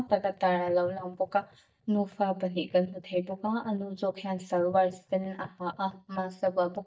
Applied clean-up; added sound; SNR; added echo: neural mask model DeepFilterNet 3.